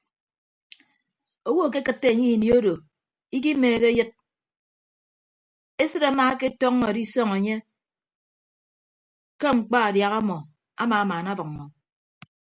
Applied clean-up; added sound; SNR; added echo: none; none; none; none.